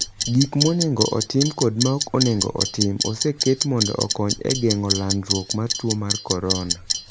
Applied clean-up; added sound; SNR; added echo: none; Clock; 4 dB; none.